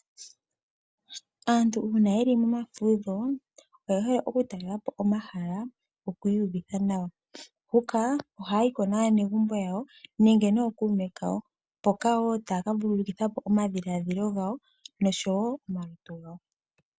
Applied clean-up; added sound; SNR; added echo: none; none; none; none.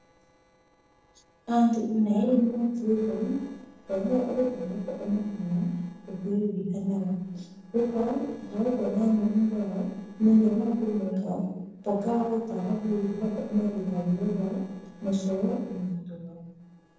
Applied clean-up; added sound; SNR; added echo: neural separator model SepFormer DNS4.